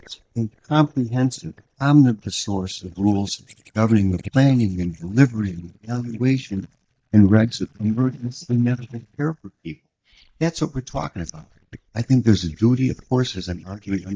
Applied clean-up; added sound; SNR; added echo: neural mask model DeepFilterNet 3.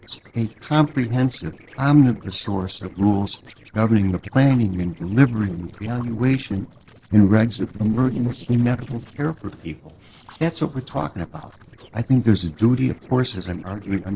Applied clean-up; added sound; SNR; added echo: neural separator model SepFormer DNS4.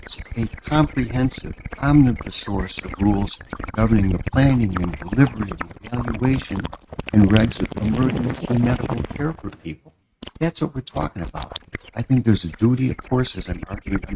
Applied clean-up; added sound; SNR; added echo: neural mask model RNNoise.